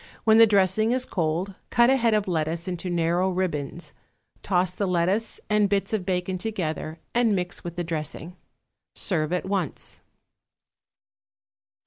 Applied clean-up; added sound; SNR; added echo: none; none; none; none.